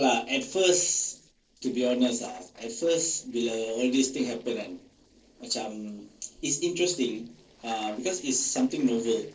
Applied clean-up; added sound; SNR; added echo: neural separator model SepFormer DNS4.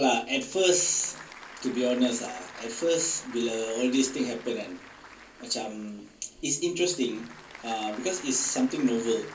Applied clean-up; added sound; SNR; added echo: none; Applause / Crowd; 18 dB; reverberation time 0.3 s.